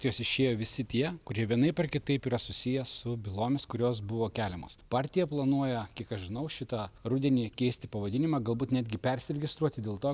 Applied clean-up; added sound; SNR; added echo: none; Rattle (instrument); 16 dB; none.